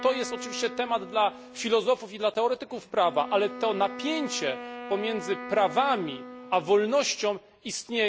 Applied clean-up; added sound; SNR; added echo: none; Wind instrument, woodwind instrument; 13 dB; none.